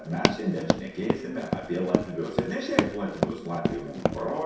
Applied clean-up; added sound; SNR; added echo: none; Run; -2 dB; reverberation time 0.7 s.